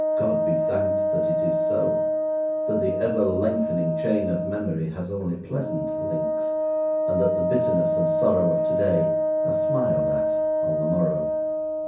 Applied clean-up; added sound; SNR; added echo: none; Wind instrument, woodwind instrument; -4 dB; reverberation time 0.6 s.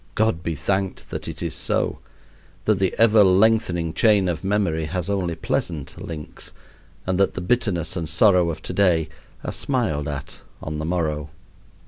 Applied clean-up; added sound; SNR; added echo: none; none; none; none.